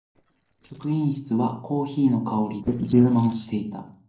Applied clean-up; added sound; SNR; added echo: neural separator model SepFormer DNS4.